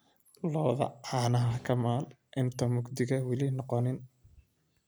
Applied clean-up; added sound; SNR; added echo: none; none; none; none.